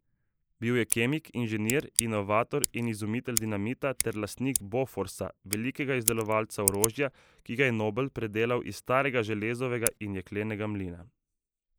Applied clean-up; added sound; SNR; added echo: neural mask model Resemble Enhance denoiser.